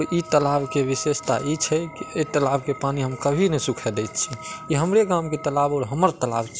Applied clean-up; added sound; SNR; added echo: none; none; none; none.